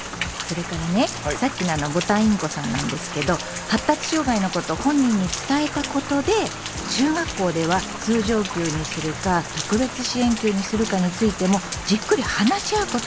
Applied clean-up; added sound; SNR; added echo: none; Rain; 9 dB; none.